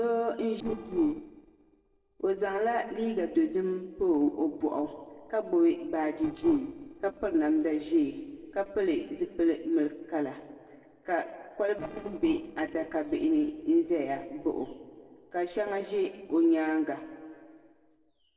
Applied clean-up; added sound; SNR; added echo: neural separator model SepFormer DNS4.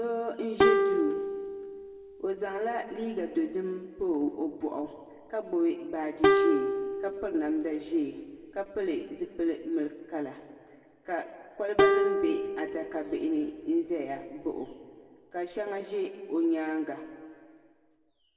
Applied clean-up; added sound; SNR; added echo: none; Plucked string instrument; -3 dB; reverberation time 1.6 s.